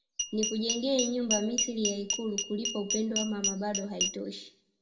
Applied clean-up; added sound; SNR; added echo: none; Glass; 2 dB; reverberation time 0.5 s.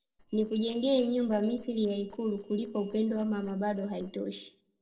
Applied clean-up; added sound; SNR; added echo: neural separator model SepFormer DNS4.